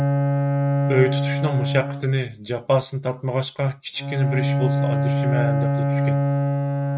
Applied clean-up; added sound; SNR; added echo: neural mask model RNNoise.